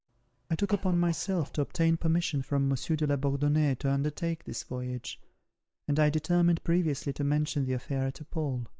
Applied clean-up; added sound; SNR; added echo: none; Cough; 19 dB; none.